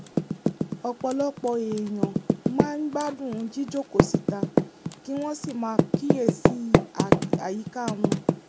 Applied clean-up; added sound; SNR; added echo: none; Typing; -5 dB; none.